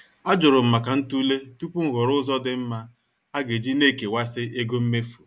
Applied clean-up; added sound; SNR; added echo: none; none; none; none.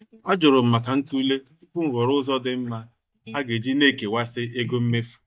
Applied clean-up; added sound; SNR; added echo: neural mask model DeepFilterNet 3.